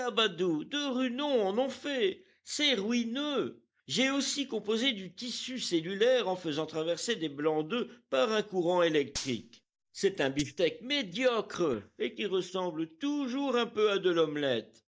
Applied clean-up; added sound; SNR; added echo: neural mask model DeepFilterNet 3.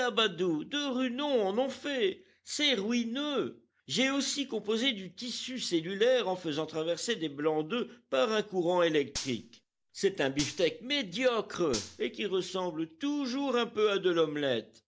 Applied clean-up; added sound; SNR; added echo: none; Gunshot, gunfire; 14 dB; none.